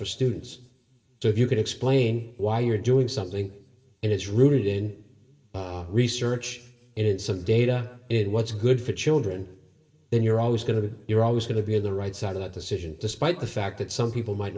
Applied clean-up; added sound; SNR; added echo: none; none; none; reverberation time 0.8 s.